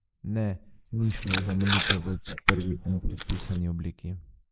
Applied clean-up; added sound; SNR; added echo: neural mask model Resemble Enhance denoiser.